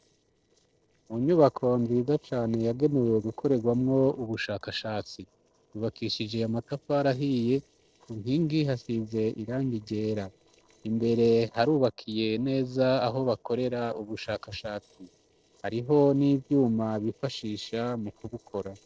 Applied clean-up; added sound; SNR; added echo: neural separator model SepFormer DNS4.